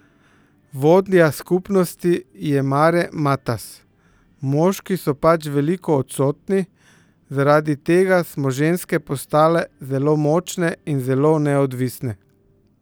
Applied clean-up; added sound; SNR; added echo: none; none; none; none.